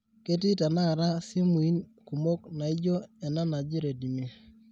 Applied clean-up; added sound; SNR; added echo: none; none; none; none.